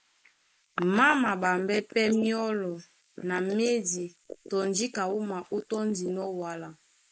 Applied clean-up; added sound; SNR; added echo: neural mask model Resemble Enhance denoiser.